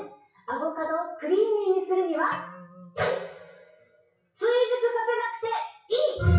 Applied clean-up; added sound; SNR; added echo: classical method WPE with log-MMSE.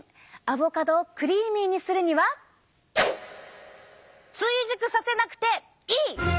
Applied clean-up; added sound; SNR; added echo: none; none; none; none.